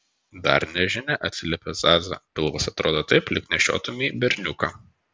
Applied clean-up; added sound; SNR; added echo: none; none; none; none.